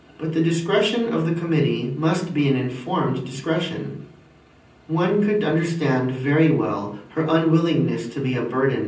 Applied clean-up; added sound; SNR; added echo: none; none; none; reverberation time 0.6 s.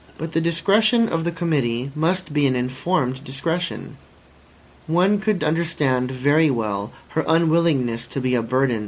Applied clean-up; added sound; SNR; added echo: none; none; none; none.